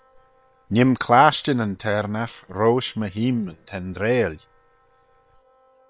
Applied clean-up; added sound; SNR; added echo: neural separator model SepFormer WHAM!.